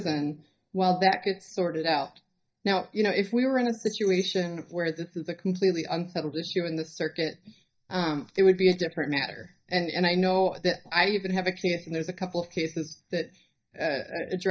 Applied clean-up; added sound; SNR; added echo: neural mask model DeepFilterNet 3.